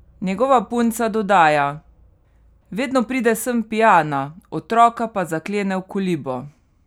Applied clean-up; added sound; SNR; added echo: none; none; none; none.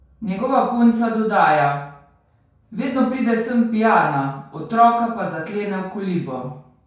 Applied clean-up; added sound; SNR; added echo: none; none; none; reverberation time 0.5 s.